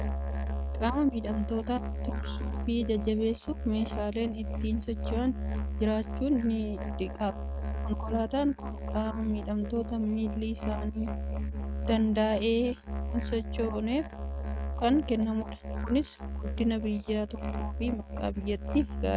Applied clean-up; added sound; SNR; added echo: neural mask model RNNoise.